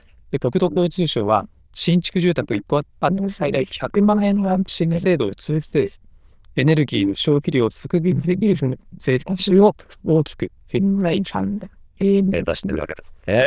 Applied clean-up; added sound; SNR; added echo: neural diffusion model UNIVERSE++.